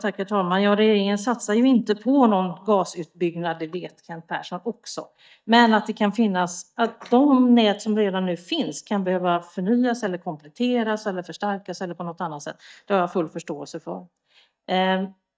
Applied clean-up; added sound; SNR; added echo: neural mask model DeepFilterNet 3.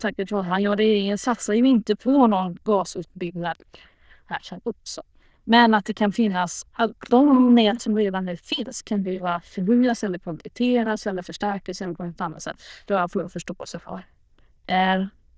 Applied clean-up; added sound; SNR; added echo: neural diffusion model UNIVERSE++.